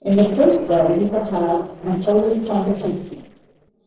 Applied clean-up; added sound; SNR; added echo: neural separator model SepFormer DNS4.